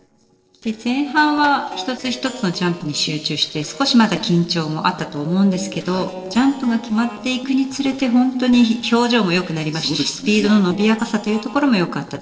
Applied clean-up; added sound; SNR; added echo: neural separator model SepFormer DNS4.